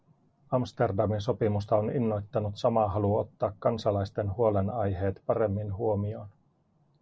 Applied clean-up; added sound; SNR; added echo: none; none; none; none.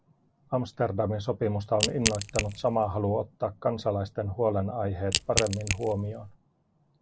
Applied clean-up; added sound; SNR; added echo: none; Crack / Crushing; 3 dB; none.